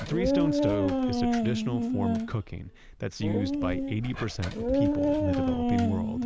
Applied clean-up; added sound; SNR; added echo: none; Dog; -4 dB; none.